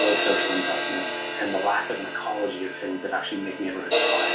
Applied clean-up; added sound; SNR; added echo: none; Crash cymbal; -1 dB; reverberation time 0.3 s.